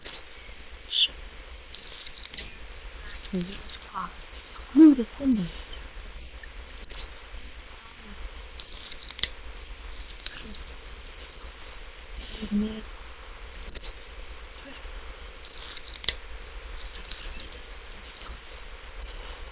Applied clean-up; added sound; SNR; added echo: neural separator model SepFormer WHAM!.